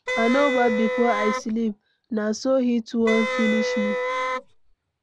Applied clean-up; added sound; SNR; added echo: none; Wind instrument, woodwind instrument; 2 dB; none.